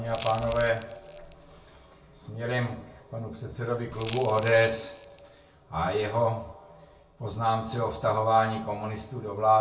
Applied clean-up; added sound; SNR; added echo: none; Crackle; 9 dB; reverberation time 0.3 s.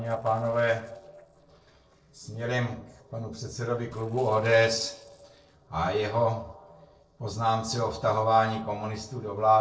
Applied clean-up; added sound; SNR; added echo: neural separator model SepFormer DNS4.